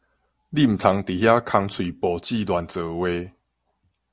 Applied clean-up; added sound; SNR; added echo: none; none; none; none.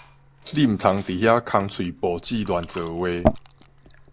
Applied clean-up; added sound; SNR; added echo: none; Fill (with liquid) / Glass; 8 dB; none.